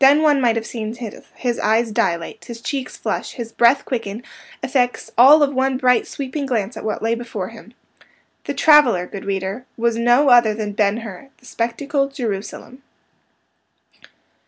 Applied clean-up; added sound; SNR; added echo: none; none; none; none.